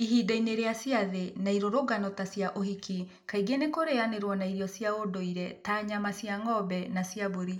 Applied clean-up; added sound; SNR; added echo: none; none; none; reverberation time 0.4 s.